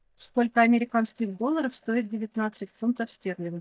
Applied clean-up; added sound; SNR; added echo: neural mask model DeepFilterNet 3.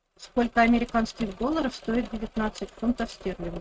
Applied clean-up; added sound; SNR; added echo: neural mask model RNNoise.